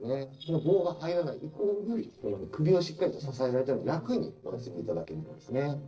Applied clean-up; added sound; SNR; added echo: neural separator model SepFormer DNS4.